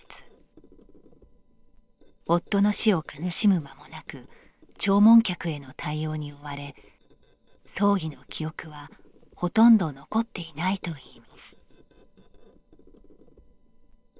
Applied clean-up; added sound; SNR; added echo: neural separator model SepFormer WHAM!.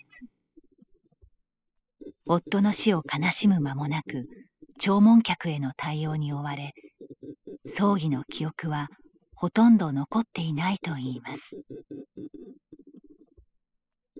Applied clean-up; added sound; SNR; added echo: classical method spectral subtraction.